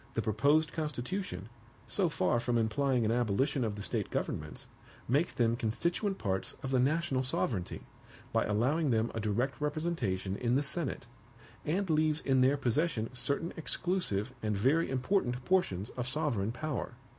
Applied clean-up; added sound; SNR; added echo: none; none; none; none.